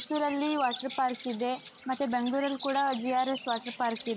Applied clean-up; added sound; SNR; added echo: none; Bird vocalization, bird call, bird song; 14 dB; none.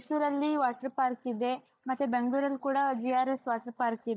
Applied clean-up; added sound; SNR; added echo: neural mask model DeepFilterNet 3.